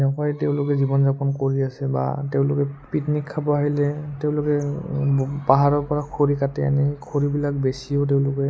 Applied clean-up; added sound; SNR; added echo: none; none; none; none.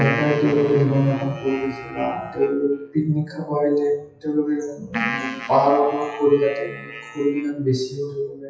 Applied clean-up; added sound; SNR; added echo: classical method WPE with log-MMSE.